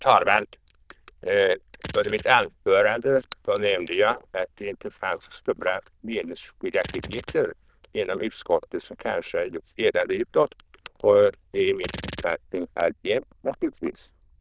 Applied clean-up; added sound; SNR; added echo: neural diffusion model UNIVERSE++.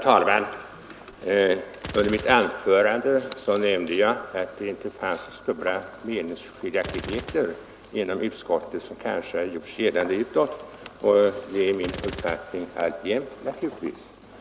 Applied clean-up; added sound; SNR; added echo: none; Gunshot, gunfire; 19 dB; none.